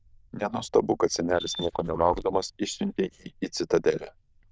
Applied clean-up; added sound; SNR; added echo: neural diffusion model UNIVERSE++.